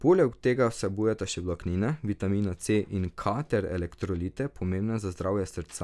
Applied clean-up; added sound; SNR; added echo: none; none; none; none.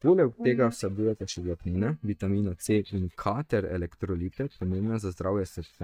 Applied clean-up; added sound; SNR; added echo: neural mask model DeepFilterNet 3.